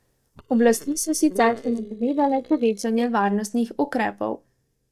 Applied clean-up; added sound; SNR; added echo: neural mask model DeepFilterNet 3.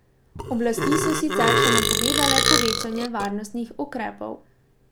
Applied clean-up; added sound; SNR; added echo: none; Burping, eructation; -4 dB; none.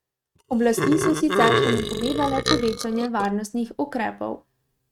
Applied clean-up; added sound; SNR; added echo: neural mask model RNNoise.